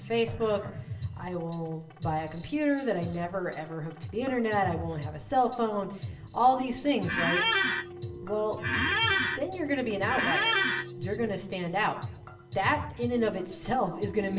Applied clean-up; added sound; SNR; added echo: none; Squeak; -3 dB; reverberation time 0.7 s.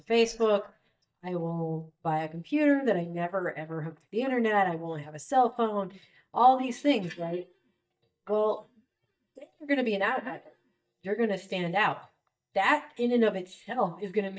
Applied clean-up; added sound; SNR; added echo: neural mask model DeepFilterNet 3.